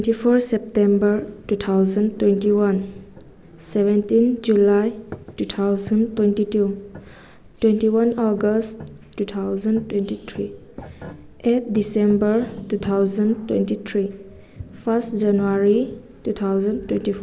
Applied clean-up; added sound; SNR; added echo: none; none; none; none.